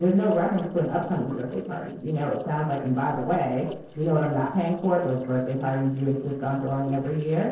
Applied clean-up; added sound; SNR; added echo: neural separator model SepFormer DNS4.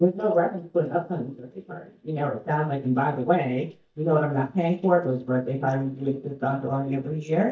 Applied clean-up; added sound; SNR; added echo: neural mask model DeepFilterNet 3.